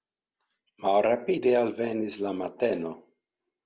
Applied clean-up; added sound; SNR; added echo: none; none; none; none.